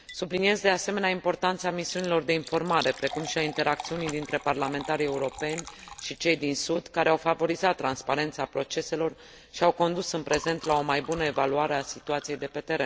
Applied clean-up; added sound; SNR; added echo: none; Liquid; 17 dB; none.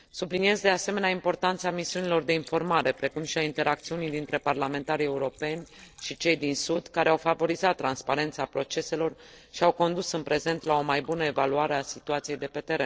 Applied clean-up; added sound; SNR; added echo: neural separator model SepFormer DNS4.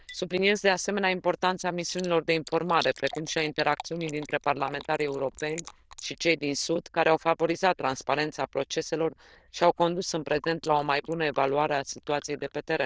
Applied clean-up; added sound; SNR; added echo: neural diffusion model UNIVERSE++.